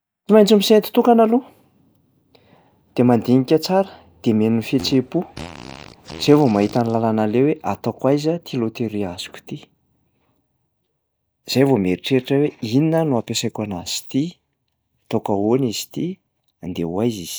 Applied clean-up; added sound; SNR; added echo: none; Fart; 18 dB; none.